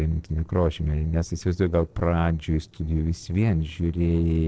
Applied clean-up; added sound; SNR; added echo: neural separator model SepFormer DNS4.